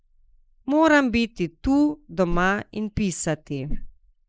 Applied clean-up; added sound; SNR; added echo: neural mask model Resemble Enhance denoiser.